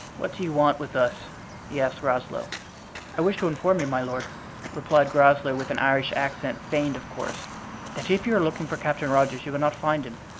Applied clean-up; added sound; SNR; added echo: none; Walk, footsteps; 14 dB; none.